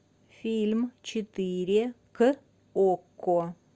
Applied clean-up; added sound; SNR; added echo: none; none; none; none.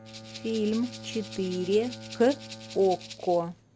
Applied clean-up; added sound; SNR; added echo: none; Rattle (instrument) + Bowed string instrument; 14 dB; none.